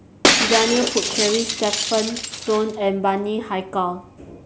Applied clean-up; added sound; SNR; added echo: none; Shatter; 1 dB; none.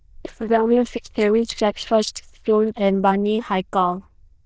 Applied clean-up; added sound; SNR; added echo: neural diffusion model UNIVERSE++.